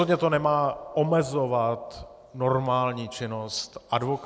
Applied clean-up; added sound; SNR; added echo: none; none; none; none.